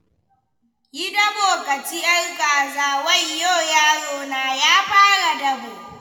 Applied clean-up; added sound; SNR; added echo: none; none; none; reverberation time 1.7 s.